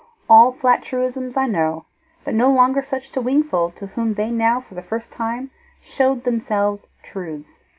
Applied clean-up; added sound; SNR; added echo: none; none; none; none.